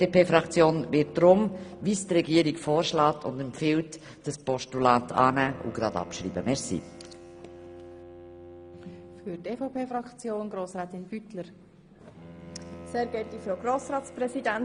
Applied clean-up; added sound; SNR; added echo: none; Bowed string instrument; 20 dB; none.